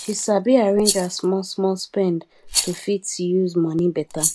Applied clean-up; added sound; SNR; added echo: neural mask model Resemble Enhance denoiser.